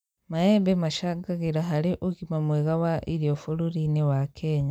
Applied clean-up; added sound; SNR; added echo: none; none; none; none.